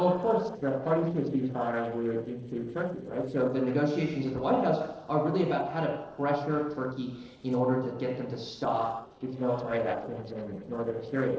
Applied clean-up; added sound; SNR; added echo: neural separator model SepFormer DNS4.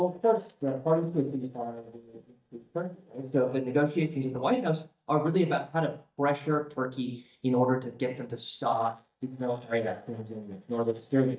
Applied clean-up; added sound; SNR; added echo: neural mask model DeepFilterNet 3.